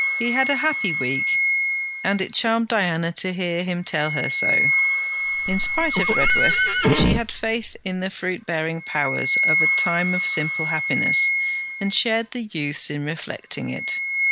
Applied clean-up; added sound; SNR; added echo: none; Livestock, farm animals, working animals + Wind instrument, woodwind instrument; -2 dB; none.